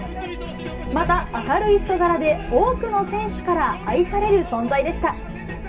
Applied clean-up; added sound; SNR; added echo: none; Subway, metro, underground; 19 dB; reverberation time 0.2 s.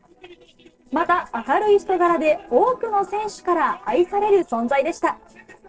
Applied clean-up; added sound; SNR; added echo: neural separator model SepFormer DNS4.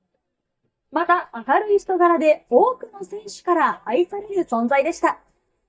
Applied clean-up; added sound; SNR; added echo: neural mask model DeepFilterNet 3.